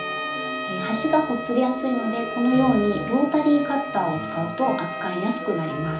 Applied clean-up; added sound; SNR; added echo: none; Trumpet; 8 dB; reverberation time 0.4 s.